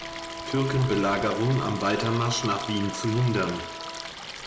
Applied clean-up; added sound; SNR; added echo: none; Wind instrument, woodwind instrument + Stream; 9 dB; none.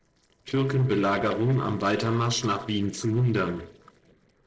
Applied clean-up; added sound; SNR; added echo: neural separator model SepFormer DNS4.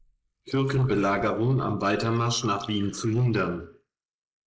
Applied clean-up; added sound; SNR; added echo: neural mask model Resemble Enhance denoiser.